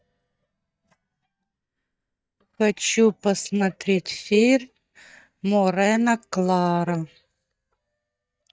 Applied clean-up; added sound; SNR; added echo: neural mask model DeepFilterNet 3.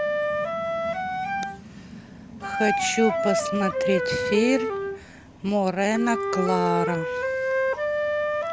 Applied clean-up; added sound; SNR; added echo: none; Wind instrument, woodwind instrument; 0 dB; none.